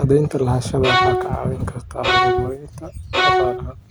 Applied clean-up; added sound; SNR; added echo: none; Bowed string instrument; -3 dB; none.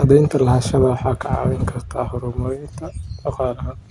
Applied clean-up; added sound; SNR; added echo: none; none; none; none.